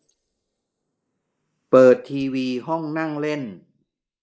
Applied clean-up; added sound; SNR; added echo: neural mask model Resemble Enhance denoiser.